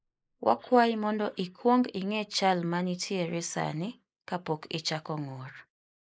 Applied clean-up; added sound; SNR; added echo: neural mask model Resemble Enhance denoiser.